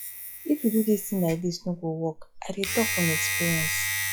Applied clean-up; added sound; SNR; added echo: classical method log-MMSE.